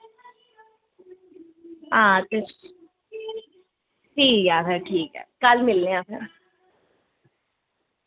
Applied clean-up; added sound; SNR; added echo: none; none; none; none.